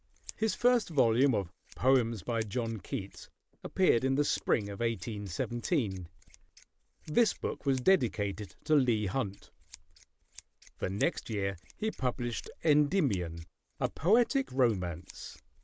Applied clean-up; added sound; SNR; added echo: neural mask model Resemble Enhance denoiser.